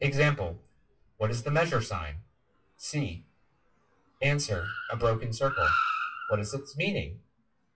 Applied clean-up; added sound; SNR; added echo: classical method WPE with log-MMSE.